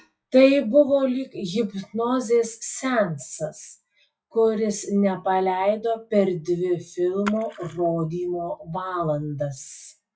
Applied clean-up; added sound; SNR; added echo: classical method log-MMSE.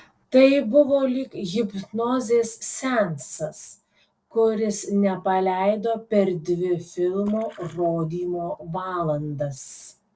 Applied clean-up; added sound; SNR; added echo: neural separator model SepFormer DNS4.